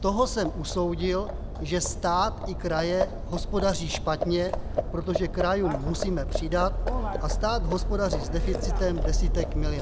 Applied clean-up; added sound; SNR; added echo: none; Livestock, farm animals, working animals; 0 dB; none.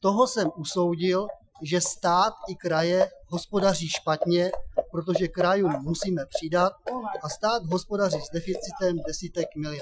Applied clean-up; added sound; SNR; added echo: classical method Wiener filter.